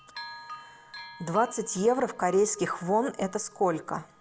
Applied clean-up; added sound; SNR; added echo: none; Bell; 18 dB; none.